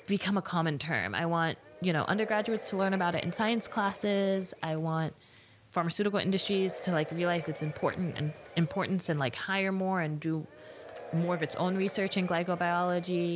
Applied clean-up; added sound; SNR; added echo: none; Applause / Crowd / Cheering; 16 dB; none.